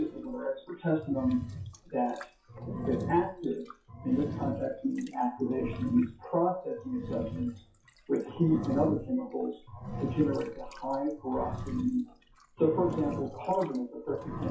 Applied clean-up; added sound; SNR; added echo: classical method WPE with log-MMSE.